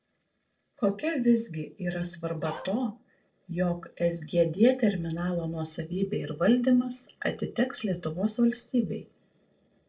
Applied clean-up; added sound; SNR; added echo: neural separator model SepFormer DNS4.